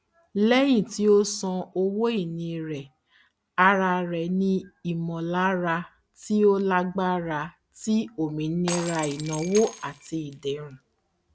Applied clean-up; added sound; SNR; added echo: none; Shatter; 13 dB; none.